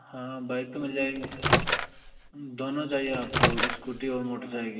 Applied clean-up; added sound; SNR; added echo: none; Microwave oven; -5 dB; reverberation time 2.0 s.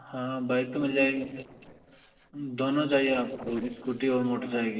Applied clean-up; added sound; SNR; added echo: neural separator model SepFormer DNS4.